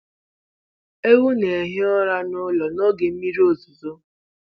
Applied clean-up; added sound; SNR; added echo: none; none; none; none.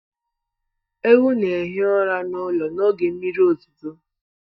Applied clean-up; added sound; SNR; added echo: neural mask model DeepFilterNet 3.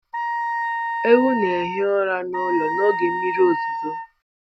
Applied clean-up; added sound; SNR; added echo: none; Wind instrument, woodwind instrument; 3 dB; none.